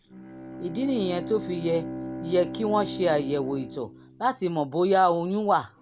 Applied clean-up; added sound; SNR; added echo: none; Bowed string instrument; 11 dB; none.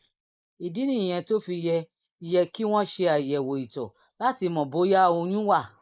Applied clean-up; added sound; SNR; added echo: neural mask model Resemble Enhance denoiser.